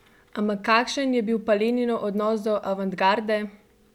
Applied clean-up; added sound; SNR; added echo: none; none; none; none.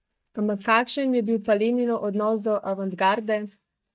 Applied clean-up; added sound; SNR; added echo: neural mask model DeepFilterNet 3.